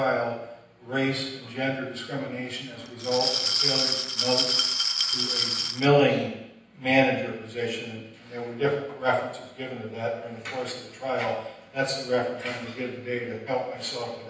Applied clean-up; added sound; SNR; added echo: none; Glass; -2 dB; reverberation time 0.9 s.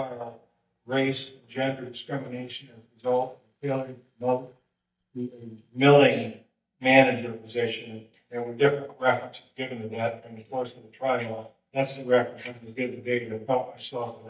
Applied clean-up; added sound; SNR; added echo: neural mask model DeepFilterNet 3.